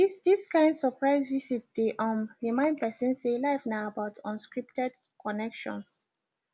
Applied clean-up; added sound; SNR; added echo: none; none; none; none.